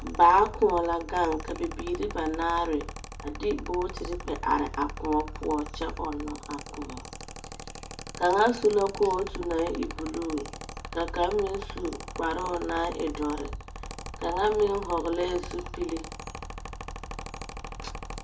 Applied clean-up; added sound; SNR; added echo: none; Mechanical fan; 10 dB; reverberation time 0.2 s.